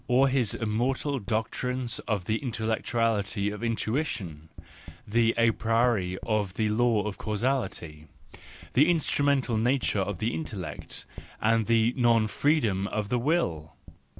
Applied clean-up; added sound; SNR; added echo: none; Tap; 19 dB; none.